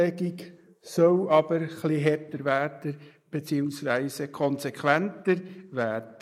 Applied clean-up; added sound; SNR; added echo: neural mask model Resemble Enhance denoiser.